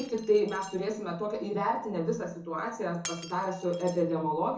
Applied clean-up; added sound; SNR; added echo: none; Shatter; 19 dB; reverberation time 0.6 s.